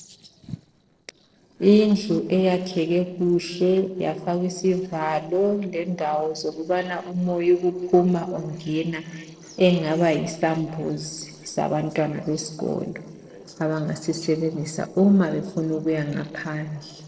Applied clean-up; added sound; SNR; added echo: neural separator model SepFormer DNS4.